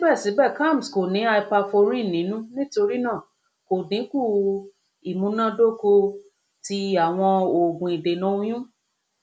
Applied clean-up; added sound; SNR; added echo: none; none; none; none.